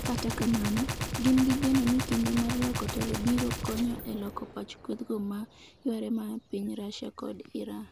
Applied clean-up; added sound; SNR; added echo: none; Gunshot, gunfire; 6 dB; none.